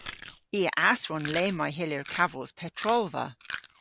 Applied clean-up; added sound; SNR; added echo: none; Chewing, mastication; 11 dB; none.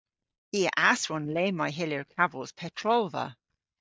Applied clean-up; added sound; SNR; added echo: neural mask model DeepFilterNet 3.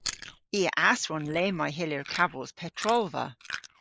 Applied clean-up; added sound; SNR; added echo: neural mask model Resemble Enhance denoiser.